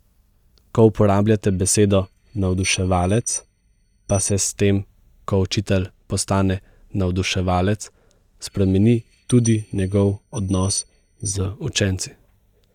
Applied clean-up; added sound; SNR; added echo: neural mask model DeepFilterNet 3.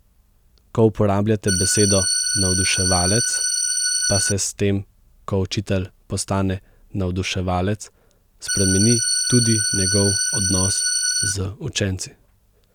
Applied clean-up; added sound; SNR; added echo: none; Organ; -2 dB; none.